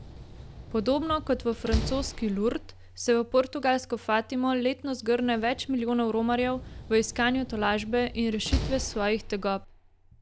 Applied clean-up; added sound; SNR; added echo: none; Slam; 10 dB; none.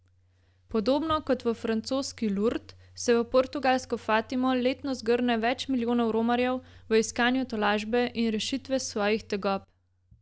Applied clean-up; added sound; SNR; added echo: none; none; none; none.